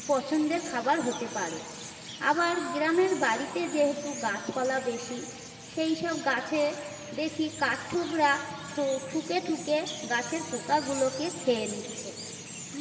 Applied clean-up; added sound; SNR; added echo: none; Chirp, tweet; 12 dB; reverberation time 2.5 s.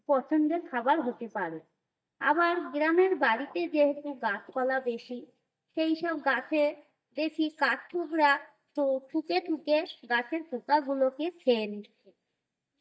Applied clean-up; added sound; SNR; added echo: neural mask model DeepFilterNet 3.